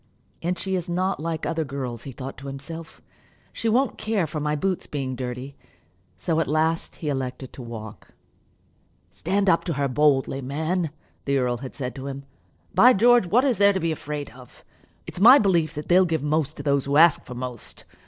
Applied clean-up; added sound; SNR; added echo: neural separator model SepFormer DNS4.